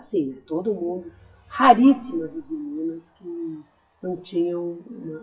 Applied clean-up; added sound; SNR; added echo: classical method WPE with log-MMSE.